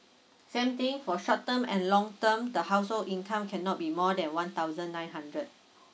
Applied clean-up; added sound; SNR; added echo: none; none; none; none.